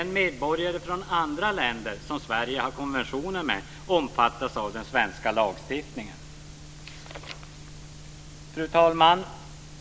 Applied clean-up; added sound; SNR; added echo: none; none; none; none.